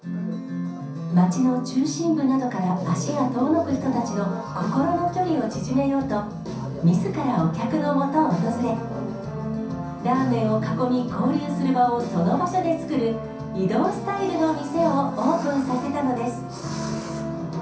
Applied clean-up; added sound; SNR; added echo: none; none; none; reverberation time 0.6 s.